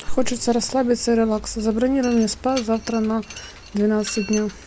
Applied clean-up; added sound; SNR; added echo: none; Mechanisms; 19 dB; none.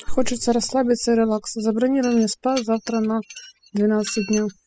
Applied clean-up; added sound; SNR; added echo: classical method spectral subtraction.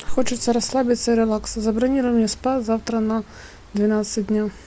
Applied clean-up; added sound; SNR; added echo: none; none; none; none.